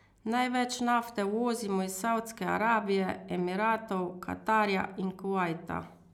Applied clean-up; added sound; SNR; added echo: none; none; none; none.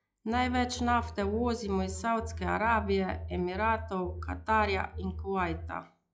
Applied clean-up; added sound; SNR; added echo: classical method log-MMSE.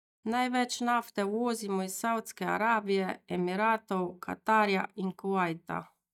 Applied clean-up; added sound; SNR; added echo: neural mask model DeepFilterNet 3.